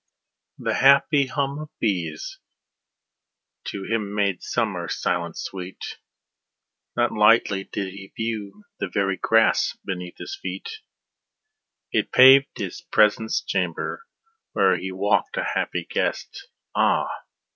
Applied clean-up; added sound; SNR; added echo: none; none; none; none.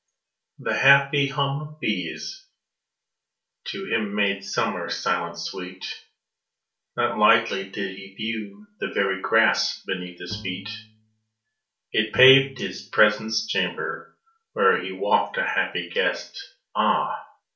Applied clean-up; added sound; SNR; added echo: none; Bowed string instrument; 18 dB; reverberation time 0.3 s.